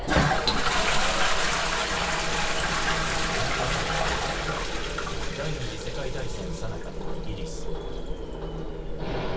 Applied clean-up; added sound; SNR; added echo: none; Toilet flush; -5 dB; reverberation time 0.2 s.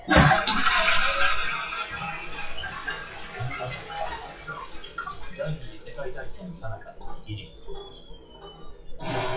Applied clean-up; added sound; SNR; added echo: classical method WPE with log-MMSE.